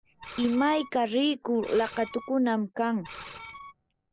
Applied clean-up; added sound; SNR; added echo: none; Screech; 17 dB; none.